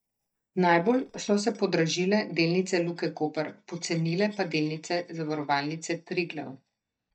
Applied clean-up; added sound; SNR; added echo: neural mask model DeepFilterNet 3.